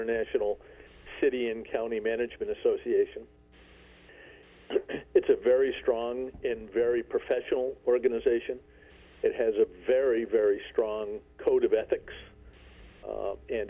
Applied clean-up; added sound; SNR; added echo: none; none; none; none.